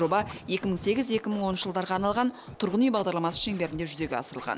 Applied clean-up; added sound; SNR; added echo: none; Scratching (performance technique); 19 dB; none.